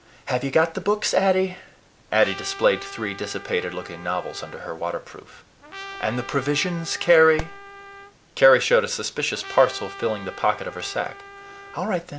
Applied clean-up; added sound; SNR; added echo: none; Fireworks + Trumpet; 15 dB; none.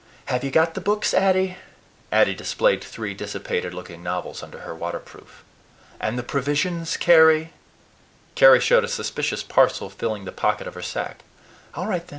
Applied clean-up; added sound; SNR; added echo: none; none; none; none.